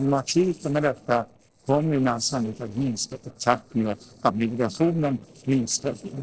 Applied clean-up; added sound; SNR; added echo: neural separator model SepFormer DNS4.